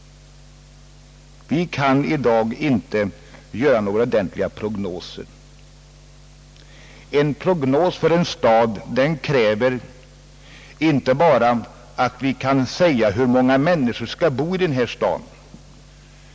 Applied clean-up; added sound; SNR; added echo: none; none; none; none.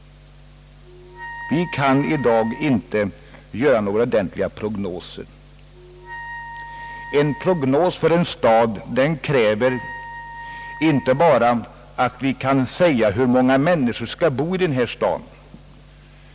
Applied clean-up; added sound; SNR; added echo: none; Wind instrument, woodwind instrument; 16 dB; none.